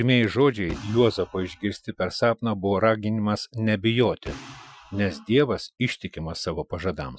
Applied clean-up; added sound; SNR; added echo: classical method Wiener filter.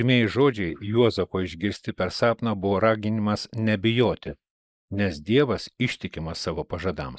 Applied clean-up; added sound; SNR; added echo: neural mask model Resemble Enhance denoiser.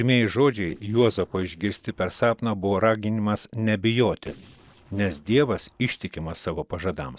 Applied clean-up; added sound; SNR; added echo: neural separator model SepFormer DNS4.